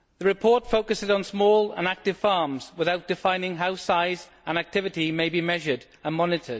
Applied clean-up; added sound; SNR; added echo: none; none; none; none.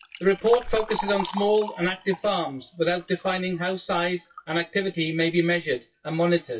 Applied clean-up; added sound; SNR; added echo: classical method WPE with log-MMSE.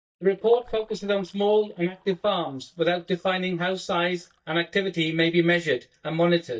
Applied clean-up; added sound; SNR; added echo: neural mask model DeepFilterNet 3.